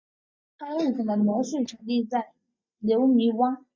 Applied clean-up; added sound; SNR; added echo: neural mask model DeepFilterNet 3.